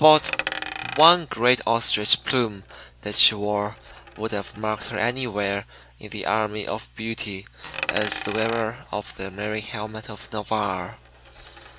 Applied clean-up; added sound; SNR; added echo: none; Coin (dropping); 13 dB; none.